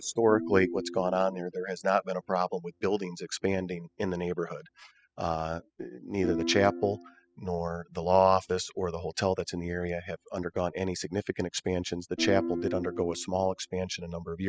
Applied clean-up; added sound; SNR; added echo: classical method spectral subtraction.